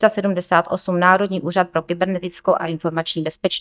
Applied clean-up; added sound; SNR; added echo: neural mask model DeepFilterNet 3.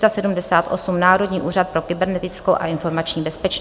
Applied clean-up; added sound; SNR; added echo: none; none; none; none.